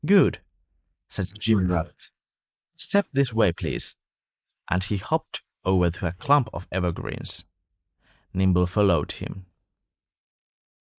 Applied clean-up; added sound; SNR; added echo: neural mask model Resemble Enhance denoiser.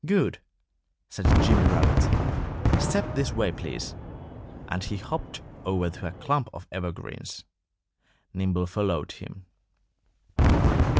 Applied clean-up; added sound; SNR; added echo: none; Fireworks; -3 dB; none.